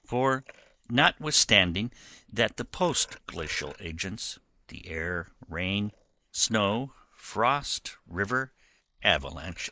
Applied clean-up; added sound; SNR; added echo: neural mask model Resemble Enhance denoiser.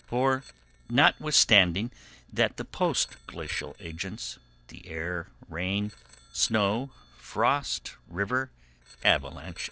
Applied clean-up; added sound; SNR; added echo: neural separator model SepFormer DNS4.